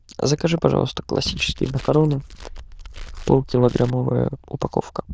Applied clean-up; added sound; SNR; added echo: neural diffusion model UNIVERSE++.